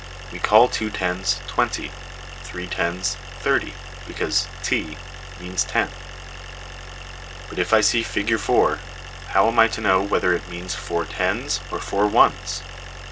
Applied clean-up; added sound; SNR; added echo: none; Idling; 12 dB; none.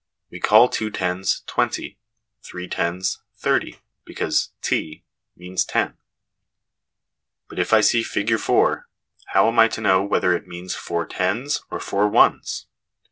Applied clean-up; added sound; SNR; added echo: none; none; none; none.